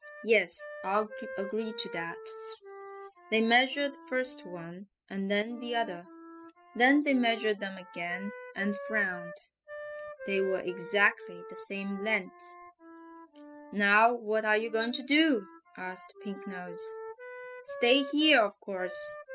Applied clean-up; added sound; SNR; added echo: classical method spectral subtraction.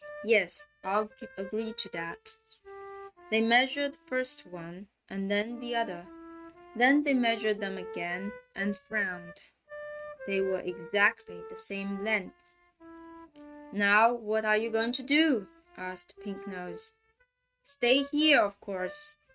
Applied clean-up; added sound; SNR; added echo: neural mask model RNNoise.